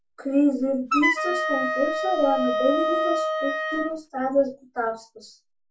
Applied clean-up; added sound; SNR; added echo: none; Wind instrument, woodwind instrument; -1 dB; reverberation time 0.1 s.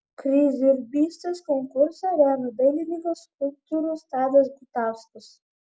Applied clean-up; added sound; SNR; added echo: none; none; none; none.